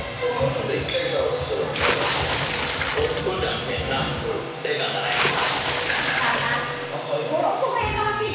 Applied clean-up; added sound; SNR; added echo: none; Water / Splash, splatter; 0 dB; reverberation time 1.1 s.